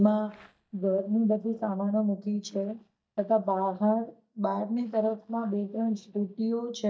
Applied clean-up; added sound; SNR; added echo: neural mask model DeepFilterNet 3.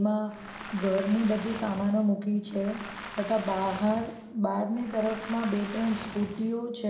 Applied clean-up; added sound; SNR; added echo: none; Waves, surf; 13 dB; reverberation time 1.2 s.